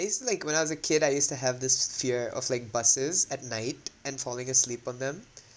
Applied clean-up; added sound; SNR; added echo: none; none; none; none.